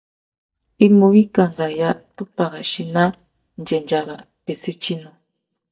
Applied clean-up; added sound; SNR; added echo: neural mask model DeepFilterNet 3.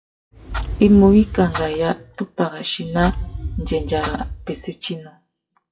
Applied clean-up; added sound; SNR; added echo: classical method WPE with log-MMSE.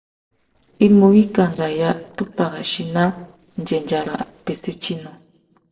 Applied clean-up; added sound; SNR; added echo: neural separator model SepFormer DNS4.